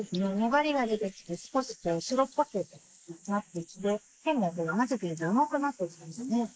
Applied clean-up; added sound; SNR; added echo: neural mask model Resemble Enhance denoiser.